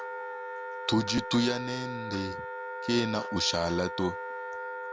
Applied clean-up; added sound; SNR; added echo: none; Wind instrument, woodwind instrument; 6 dB; none.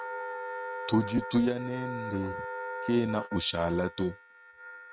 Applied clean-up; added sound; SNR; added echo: neural mask model RNNoise.